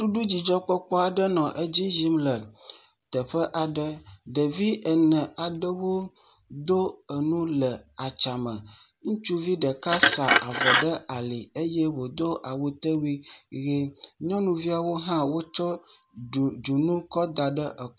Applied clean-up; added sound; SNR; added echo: none; Glass; -1 dB; none.